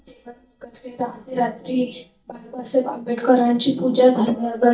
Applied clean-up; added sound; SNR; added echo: neural mask model DeepFilterNet 3.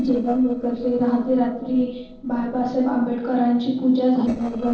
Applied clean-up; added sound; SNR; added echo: neural separator model SepFormer DNS4.